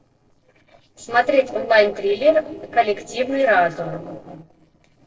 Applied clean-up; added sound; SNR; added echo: neural separator model SepFormer DNS4.